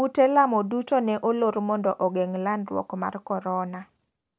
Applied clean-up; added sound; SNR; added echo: none; none; none; none.